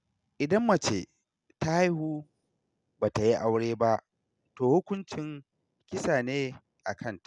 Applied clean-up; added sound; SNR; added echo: none; none; none; none.